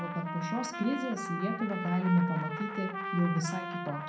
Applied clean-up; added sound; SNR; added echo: none; Trumpet; 6 dB; reverberation time 0.6 s.